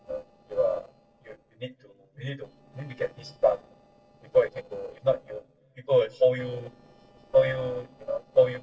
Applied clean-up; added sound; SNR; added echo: neural separator model SepFormer DNS4.